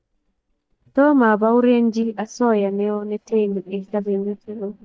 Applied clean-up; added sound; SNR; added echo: neural mask model DeepFilterNet 3.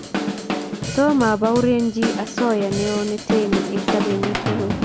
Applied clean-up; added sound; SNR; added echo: none; Drum / Drum kit; 3 dB; none.